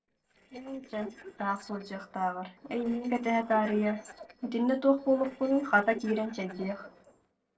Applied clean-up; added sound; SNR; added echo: neural separator model SepFormer DNS4.